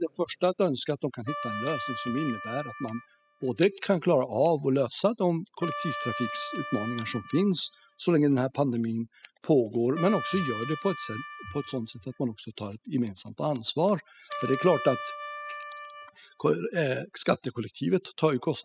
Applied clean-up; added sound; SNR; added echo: classical method spectral subtraction.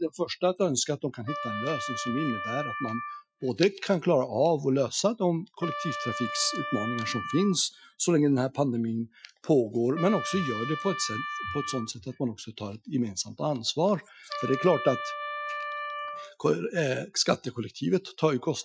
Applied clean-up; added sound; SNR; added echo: classical method Wiener filter.